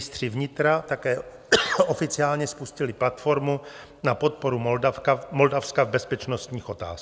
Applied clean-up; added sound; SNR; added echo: none; none; none; none.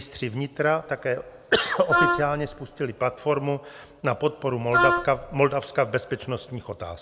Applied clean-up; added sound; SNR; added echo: none; Wind instrument, woodwind instrument; -1 dB; none.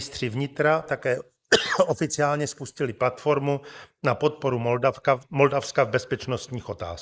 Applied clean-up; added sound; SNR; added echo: neural mask model Resemble Enhance denoiser.